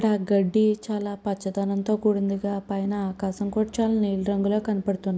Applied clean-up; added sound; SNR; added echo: none; none; none; none.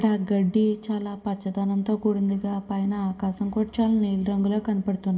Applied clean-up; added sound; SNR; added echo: none; none; none; reverberation time 0.4 s.